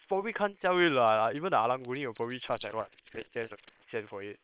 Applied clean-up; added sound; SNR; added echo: neural separator model SepFormer WHAM!.